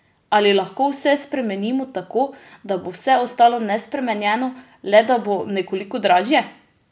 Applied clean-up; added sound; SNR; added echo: none; none; none; none.